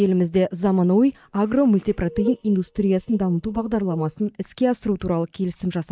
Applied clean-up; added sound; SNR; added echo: neural mask model DeepFilterNet 3.